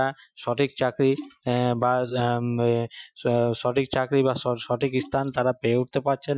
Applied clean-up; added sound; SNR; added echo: classical method Wiener filter.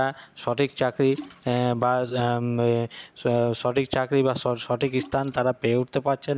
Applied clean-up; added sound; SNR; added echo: none; Splash, splatter; 20 dB; none.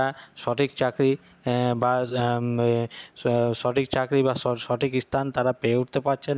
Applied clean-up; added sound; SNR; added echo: none; none; none; none.